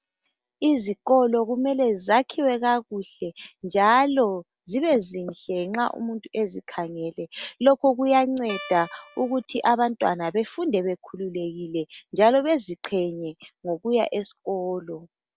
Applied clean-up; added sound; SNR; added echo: none; Guitar; 15 dB; none.